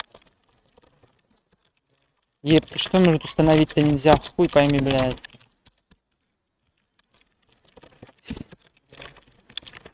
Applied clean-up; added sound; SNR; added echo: neural mask model RNNoise.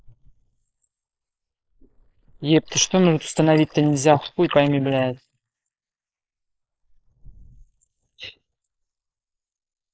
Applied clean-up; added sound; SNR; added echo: neural mask model Resemble Enhance denoiser.